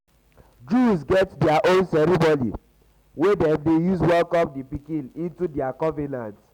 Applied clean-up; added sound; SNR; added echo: none; none; none; none.